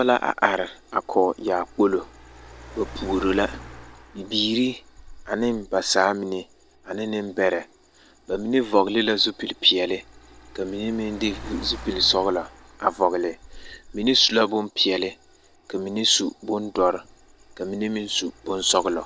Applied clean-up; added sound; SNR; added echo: none; Car; 19 dB; none.